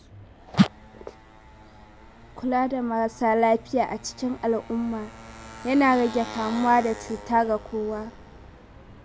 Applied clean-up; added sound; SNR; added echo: none; Motorcycle; 16 dB; none.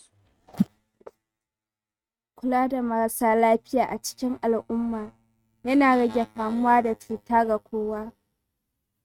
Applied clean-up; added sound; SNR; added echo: neural mask model RNNoise.